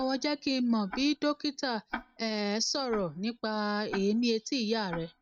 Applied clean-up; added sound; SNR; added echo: neural mask model RNNoise.